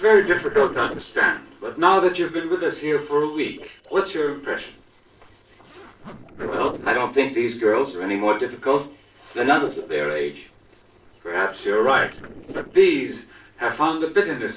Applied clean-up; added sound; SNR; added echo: neural separator model SepFormer DNS4.